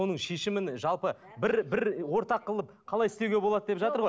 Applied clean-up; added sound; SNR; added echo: none; none; none; none.